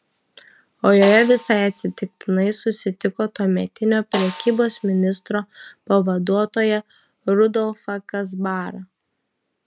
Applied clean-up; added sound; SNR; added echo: none; Snare drum; 16 dB; none.